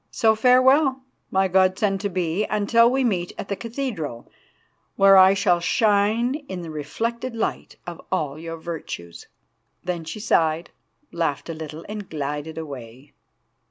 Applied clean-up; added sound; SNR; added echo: none; none; none; none.